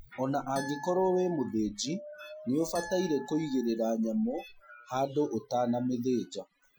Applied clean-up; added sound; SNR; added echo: classical method Wiener filter.